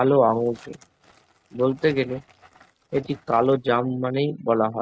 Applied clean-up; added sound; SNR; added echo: neural mask model RNNoise.